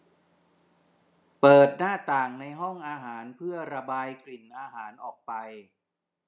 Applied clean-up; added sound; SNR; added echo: none; none; none; none.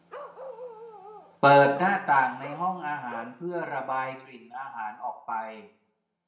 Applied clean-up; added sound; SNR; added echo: none; Bark; 17 dB; reverberation time 0.5 s.